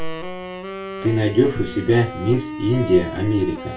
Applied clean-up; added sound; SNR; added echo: none; Wind instrument, woodwind instrument; 11 dB; reverberation time 0.2 s.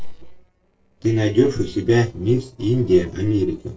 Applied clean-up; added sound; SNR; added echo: neural separator model SepFormer DNS4.